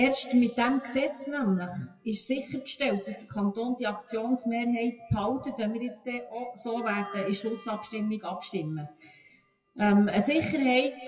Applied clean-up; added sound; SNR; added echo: classical method WPE with log-MMSE.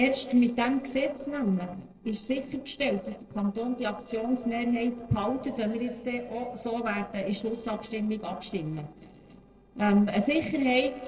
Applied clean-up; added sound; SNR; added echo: neural separator model SepFormer DNS4.